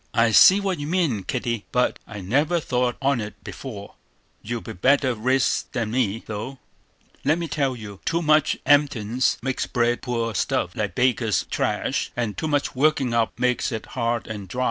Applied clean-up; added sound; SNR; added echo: none; none; none; none.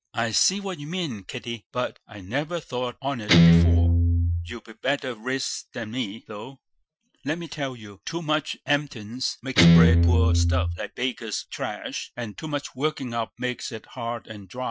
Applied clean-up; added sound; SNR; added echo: classical method Wiener filter.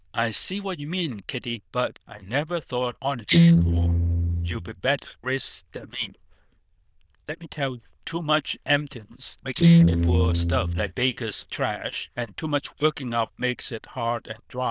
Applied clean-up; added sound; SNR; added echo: neural diffusion model UNIVERSE++.